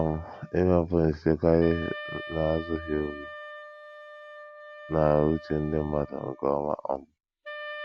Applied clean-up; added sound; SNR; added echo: none; Wind instrument, woodwind instrument; 15 dB; none.